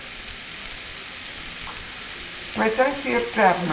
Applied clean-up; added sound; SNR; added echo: none; Frying (food); 6 dB; reverberation time 0.5 s.